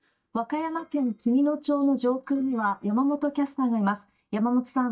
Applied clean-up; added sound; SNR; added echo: neural mask model DeepFilterNet 3.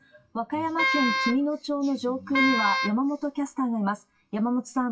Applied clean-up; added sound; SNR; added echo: classical method WPE with log-MMSE.